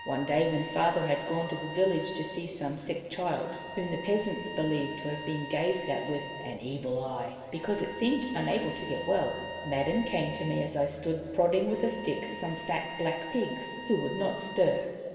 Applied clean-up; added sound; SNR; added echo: none; Bowed string instrument; 12 dB; reverberation time 2.5 s.